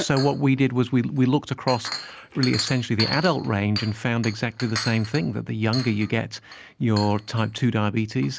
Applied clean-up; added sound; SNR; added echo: none; Chink, clink; 13 dB; none.